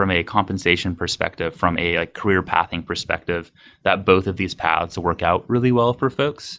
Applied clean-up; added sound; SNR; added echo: none; none; none; none.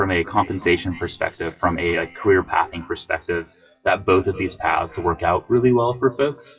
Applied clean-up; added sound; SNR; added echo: classical method WPE with log-MMSE.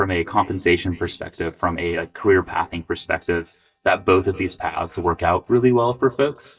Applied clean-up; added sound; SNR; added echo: neural mask model DeepFilterNet 3.